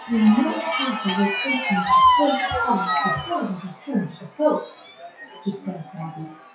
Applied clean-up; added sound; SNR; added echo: classical method WPE with log-MMSE.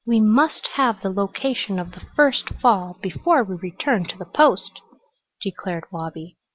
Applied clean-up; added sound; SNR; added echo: none; none; none; none.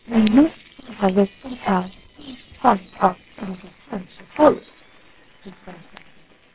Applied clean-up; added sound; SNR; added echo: neural separator model SepFormer WHAMR!.